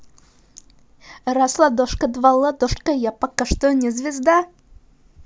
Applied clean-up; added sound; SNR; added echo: none; none; none; none.